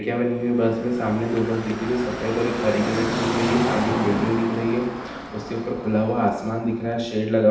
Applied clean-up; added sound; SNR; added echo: none; Car passing by / Traffic noise, roadway noise; 6 dB; reverberation time 0.8 s.